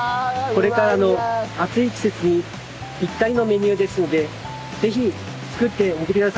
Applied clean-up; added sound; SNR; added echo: none; none; none; none.